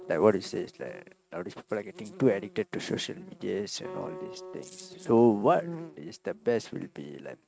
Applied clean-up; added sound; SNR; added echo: neural mask model RNNoise.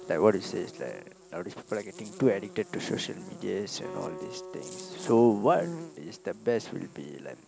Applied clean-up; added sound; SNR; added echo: none; Buzz + Acoustic guitar; 14 dB; none.